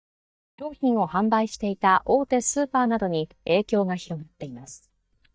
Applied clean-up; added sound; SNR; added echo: neural mask model DeepFilterNet 3.